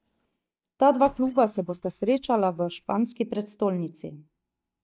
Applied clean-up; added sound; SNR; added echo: neural mask model DeepFilterNet 3.